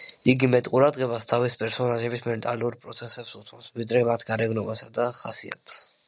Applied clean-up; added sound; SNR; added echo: none; none; none; none.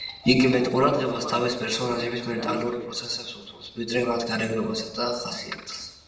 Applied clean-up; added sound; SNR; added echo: none; Sliding door / Train; 15 dB; reverberation time 0.7 s.